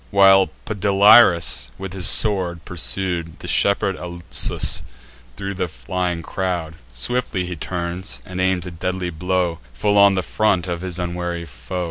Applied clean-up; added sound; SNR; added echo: none; none; none; none.